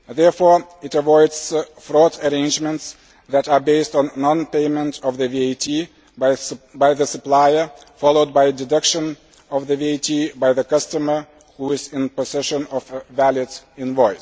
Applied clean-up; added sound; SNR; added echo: none; none; none; none.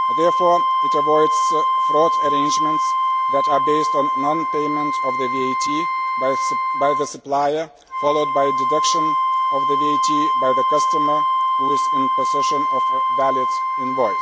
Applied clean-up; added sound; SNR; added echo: none; Wind instrument, woodwind instrument; -4 dB; none.